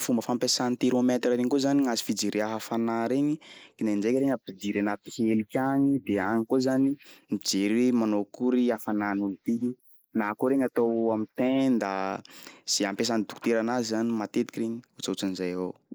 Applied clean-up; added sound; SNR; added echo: neural mask model Resemble Enhance denoiser.